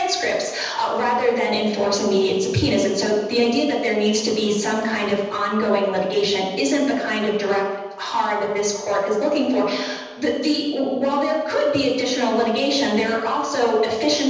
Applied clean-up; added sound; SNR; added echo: none; none; none; reverberation time 1.1 s.